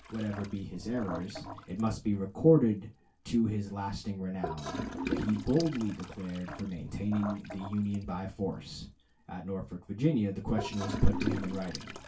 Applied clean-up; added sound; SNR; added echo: none; Toilet flush / Gurgling; 10 dB; reverberation time 0.2 s.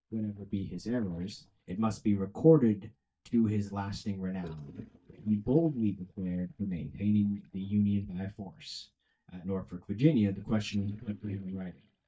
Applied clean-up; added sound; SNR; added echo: neural mask model DeepFilterNet 3.